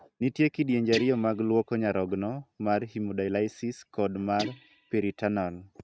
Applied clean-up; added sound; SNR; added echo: neural mask model RNNoise.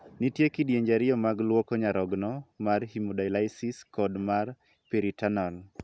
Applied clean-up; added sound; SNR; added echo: none; none; none; none.